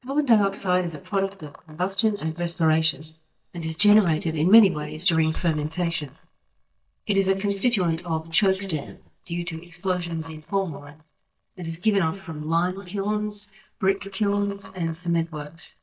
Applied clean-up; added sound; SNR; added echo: neural mask model DeepFilterNet 3.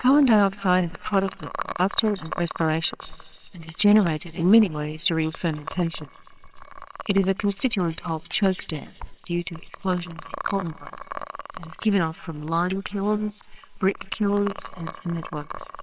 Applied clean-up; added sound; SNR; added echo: neural separator model SepFormer WHAMR!.